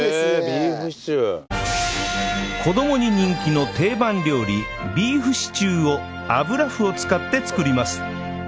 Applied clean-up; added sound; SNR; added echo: none; Bowed string instrument; 15 dB; none.